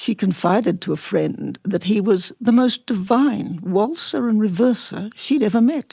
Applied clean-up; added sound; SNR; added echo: none; none; none; none.